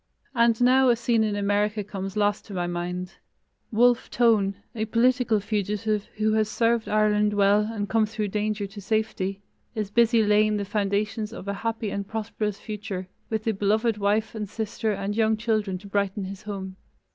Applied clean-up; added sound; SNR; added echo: none; none; none; none.